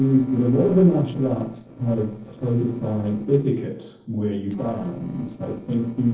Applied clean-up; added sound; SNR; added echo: neural separator model SepFormer DNS4.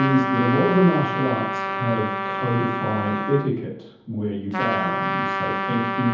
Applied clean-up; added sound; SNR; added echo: none; Trumpet; 3 dB; reverberation time 0.7 s.